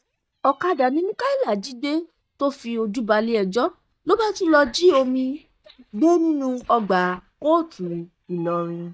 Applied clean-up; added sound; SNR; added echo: neural mask model DeepFilterNet 3.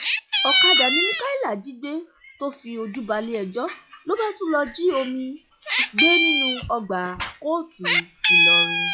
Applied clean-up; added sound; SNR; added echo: classical method log-MMSE.